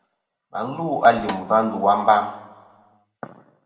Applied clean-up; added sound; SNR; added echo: none; Snare drum; 17 dB; reverberation time 1.2 s.